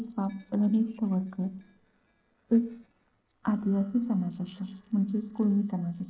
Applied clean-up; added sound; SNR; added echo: neural separator model SepFormer DNS4.